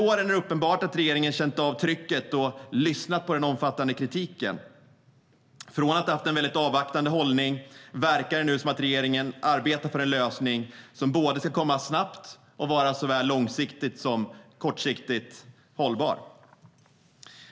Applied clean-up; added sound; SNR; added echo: none; none; none; none.